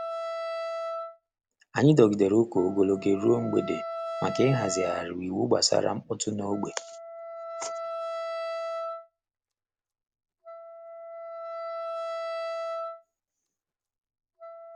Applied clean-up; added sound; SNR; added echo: none; Wind instrument, woodwind instrument; 8 dB; none.